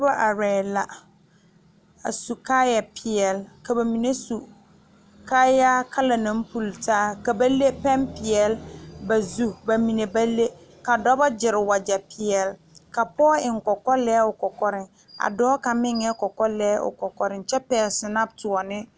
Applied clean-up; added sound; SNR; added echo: none; none; none; none.